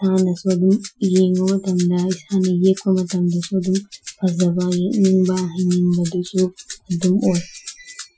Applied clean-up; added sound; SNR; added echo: classical method Wiener filter.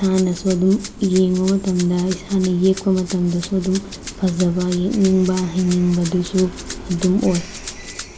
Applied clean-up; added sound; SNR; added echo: none; Rattle (instrument) + Train; 14 dB; none.